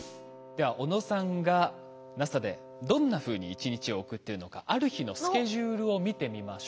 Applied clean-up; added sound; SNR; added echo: none; Wind instrument, woodwind instrument; 18 dB; none.